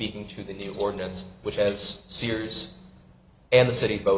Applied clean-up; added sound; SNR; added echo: none; none; none; none.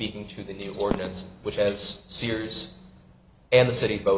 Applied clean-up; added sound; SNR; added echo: none; Fireworks; 12 dB; none.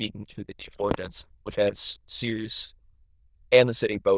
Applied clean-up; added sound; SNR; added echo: neural diffusion model UNIVERSE++.